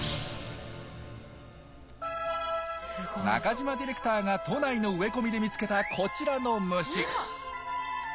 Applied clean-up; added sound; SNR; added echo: none; Insect; 19 dB; none.